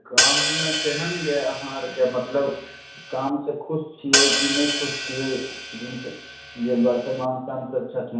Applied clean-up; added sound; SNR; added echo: none; Hi-hat; -1 dB; reverberation time 0.6 s.